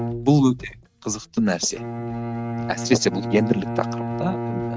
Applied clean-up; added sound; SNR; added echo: neural mask model RNNoise.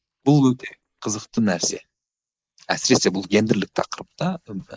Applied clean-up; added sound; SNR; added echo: neural mask model Resemble Enhance denoiser.